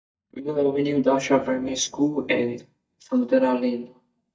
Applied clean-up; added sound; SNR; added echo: neural mask model DeepFilterNet 3.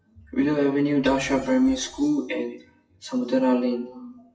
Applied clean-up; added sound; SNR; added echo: classical method WPE with log-MMSE.